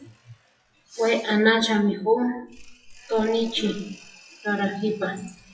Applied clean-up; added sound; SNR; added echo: classical method WPE with log-MMSE.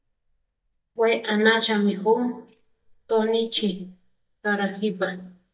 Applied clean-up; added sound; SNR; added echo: neural mask model DeepFilterNet 3.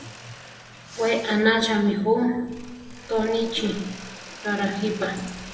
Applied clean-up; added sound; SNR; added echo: none; Mechanisms; 19 dB; reverberation time 1.4 s.